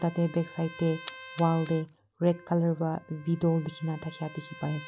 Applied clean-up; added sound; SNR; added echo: none; Trumpet + Splash, splatter; 18 dB; none.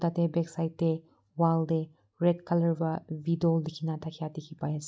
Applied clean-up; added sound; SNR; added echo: none; none; none; none.